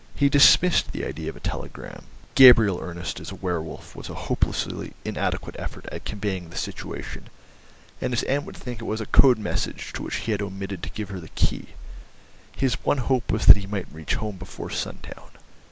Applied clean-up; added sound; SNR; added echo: none; none; none; none.